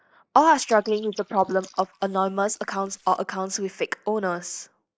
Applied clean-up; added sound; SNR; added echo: neural mask model Resemble Enhance denoiser.